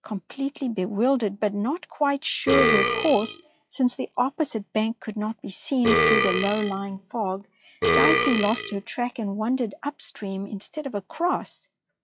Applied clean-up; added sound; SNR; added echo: classical method log-MMSE.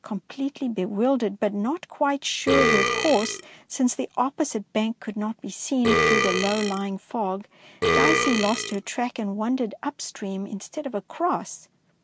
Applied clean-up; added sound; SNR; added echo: none; Burping, eructation; -1 dB; none.